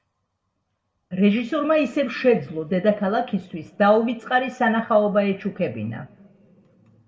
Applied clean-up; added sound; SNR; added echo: none; none; none; reverberation time 1.3 s.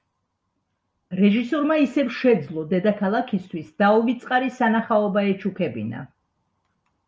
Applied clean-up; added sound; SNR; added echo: none; none; none; none.